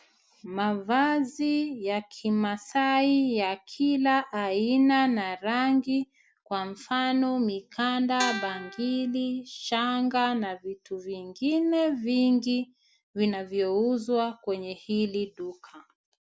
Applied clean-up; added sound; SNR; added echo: none; Guitar; 8 dB; none.